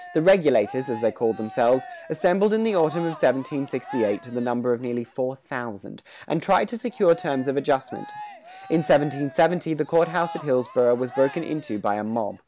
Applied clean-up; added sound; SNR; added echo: none; Cheering; 18 dB; none.